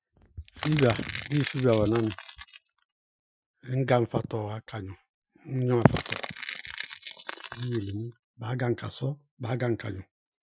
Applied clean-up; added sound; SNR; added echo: classical method Wiener filter.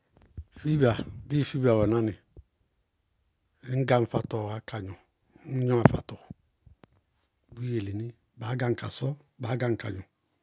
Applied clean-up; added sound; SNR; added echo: none; none; none; none.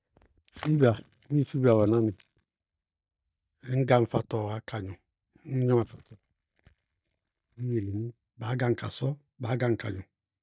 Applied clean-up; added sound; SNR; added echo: neural mask model DeepFilterNet 3.